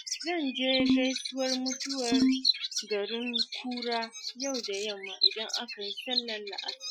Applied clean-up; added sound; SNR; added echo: classical method Wiener filter.